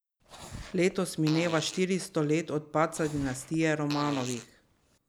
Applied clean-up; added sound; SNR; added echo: none; Fart; 14 dB; none.